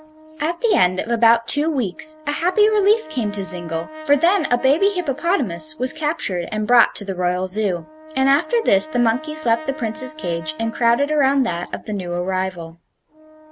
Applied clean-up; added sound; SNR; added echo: none; Brass instrument; 18 dB; none.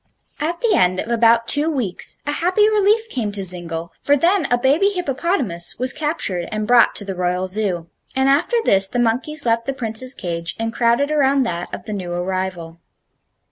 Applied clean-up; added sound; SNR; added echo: none; none; none; none.